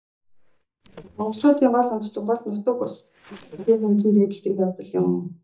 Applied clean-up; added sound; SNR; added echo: neural mask model DeepFilterNet 3.